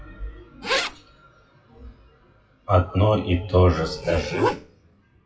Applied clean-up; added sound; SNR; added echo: classical method WPE with log-MMSE.